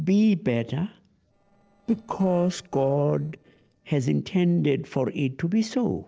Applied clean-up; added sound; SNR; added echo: neural separator model SepFormer DNS4.